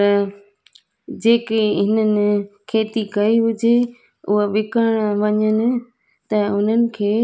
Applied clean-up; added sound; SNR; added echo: none; none; none; none.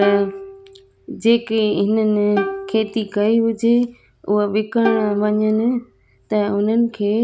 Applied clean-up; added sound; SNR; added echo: none; Plucked string instrument; 12 dB; none.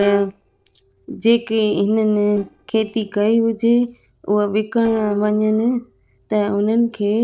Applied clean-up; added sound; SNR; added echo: neural separator model SepFormer DNS4.